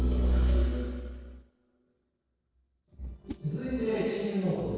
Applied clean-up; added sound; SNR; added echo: neural separator model SepFormer DNS4.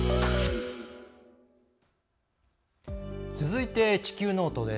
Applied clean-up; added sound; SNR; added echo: none; none; none; none.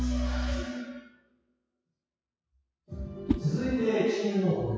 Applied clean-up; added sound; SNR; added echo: classical method WPE with log-MMSE.